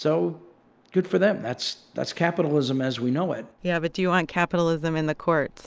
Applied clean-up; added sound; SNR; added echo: none; none; none; none.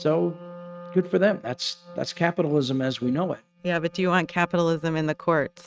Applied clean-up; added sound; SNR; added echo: neural mask model RNNoise.